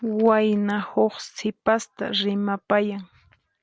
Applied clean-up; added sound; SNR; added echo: none; none; none; none.